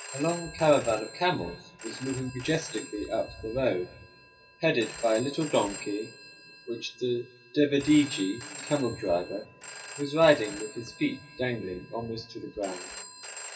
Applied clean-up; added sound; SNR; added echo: none; Telephone; 14 dB; reverberation time 1.1 s.